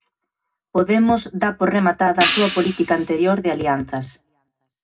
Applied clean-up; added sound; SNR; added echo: none; Hi-hat; 6 dB; reverberation time 0.2 s.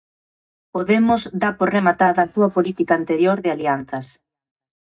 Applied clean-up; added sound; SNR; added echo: neural mask model DeepFilterNet 3.